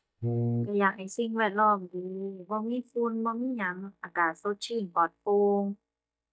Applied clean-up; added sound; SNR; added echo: neural mask model DeepFilterNet 3.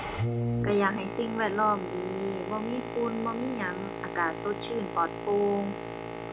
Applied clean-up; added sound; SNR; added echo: none; Boat, Water vehicle; 4 dB; none.